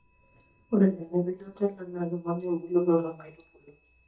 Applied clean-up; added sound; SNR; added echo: neural mask model DeepFilterNet 3.